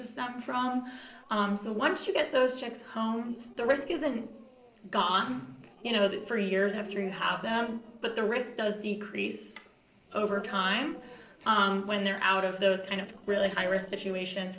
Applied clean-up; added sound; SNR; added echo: neural separator model SepFormer DNS4.